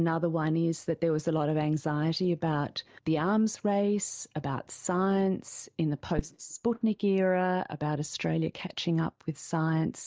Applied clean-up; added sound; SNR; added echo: neural mask model DeepFilterNet 3.